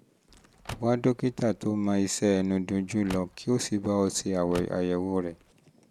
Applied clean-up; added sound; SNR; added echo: none; Car; 18 dB; none.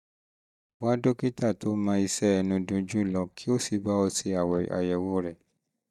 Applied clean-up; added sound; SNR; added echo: neural mask model DeepFilterNet 3.